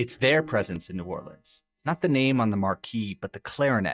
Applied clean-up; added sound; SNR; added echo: neural mask model DeepFilterNet 3.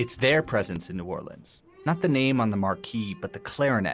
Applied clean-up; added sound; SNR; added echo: none; none; none; none.